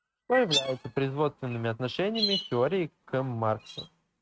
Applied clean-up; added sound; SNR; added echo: neural mask model RNNoise.